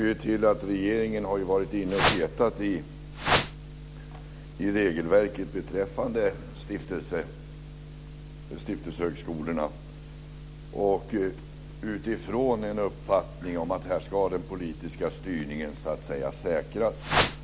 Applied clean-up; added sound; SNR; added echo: none; Whoosh, swoosh, swish; -3 dB; none.